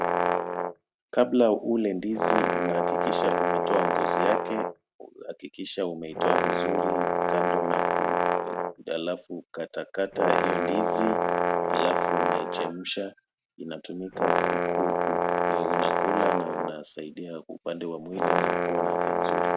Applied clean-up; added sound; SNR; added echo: none; Brass instrument; -4 dB; none.